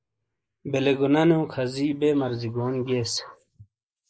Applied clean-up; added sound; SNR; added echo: neural mask model Resemble Enhance denoiser.